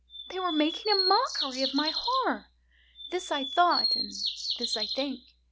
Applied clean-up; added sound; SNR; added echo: none; Bird vocalization, bird call, bird song; 3 dB; none.